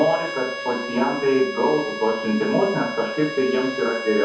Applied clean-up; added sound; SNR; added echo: none; Bowed string instrument; 9 dB; reverberation time 0.6 s.